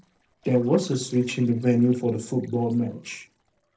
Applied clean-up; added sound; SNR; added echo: neural separator model SepFormer DNS4.